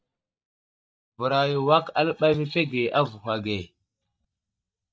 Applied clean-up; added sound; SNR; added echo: neural mask model DeepFilterNet 3.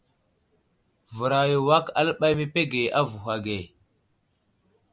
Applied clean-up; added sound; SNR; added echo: none; none; none; none.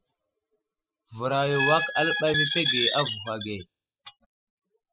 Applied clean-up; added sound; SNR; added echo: classical method spectral subtraction.